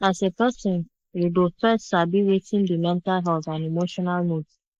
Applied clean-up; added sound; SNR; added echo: neural mask model Resemble Enhance denoiser.